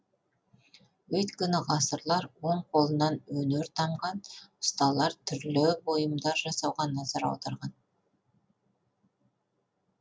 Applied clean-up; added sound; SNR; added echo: none; none; none; none.